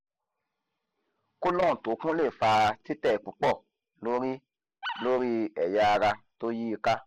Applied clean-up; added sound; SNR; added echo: none; Animal; 10 dB; none.